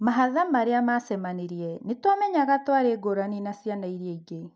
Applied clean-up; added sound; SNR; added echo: none; none; none; none.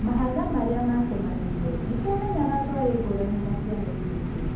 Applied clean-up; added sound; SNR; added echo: none; Engine; 1 dB; reverberation time 0.8 s.